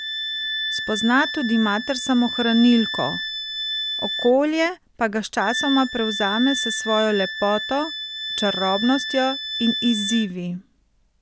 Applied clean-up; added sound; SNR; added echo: none; Wind instrument, woodwind instrument; 6 dB; none.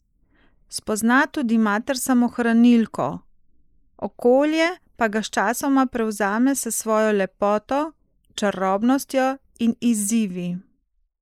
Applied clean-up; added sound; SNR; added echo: neural mask model Resemble Enhance denoiser.